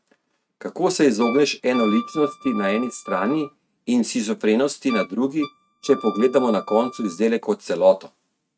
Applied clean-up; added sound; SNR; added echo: neural mask model RNNoise.